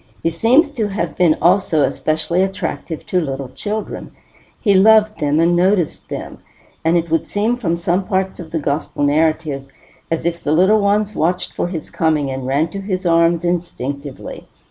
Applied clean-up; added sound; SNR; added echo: none; none; none; none.